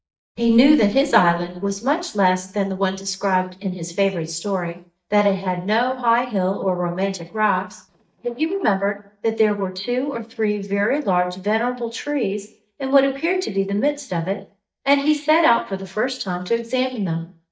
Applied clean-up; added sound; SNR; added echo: neural mask model DeepFilterNet 3.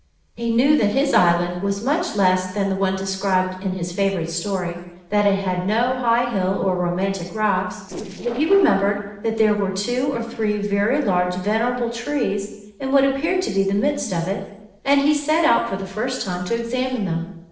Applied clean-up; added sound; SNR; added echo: neural separator model SepFormer DNS4.